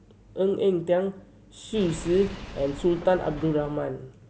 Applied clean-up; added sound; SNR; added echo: none; Engine / Car; 13 dB; none.